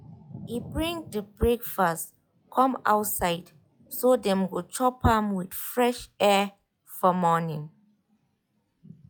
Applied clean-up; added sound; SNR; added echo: classical method log-MMSE.